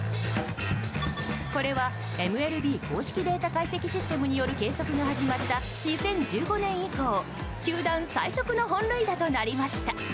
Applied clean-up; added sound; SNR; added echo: none; none; none; none.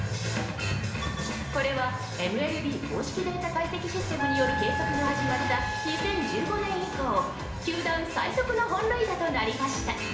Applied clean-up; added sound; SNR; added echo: none; Wind instrument, woodwind instrument; 4 dB; reverberation time 1.0 s.